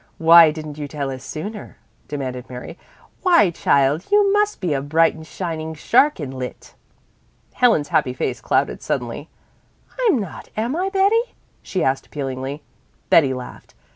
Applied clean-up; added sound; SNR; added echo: none; none; none; none.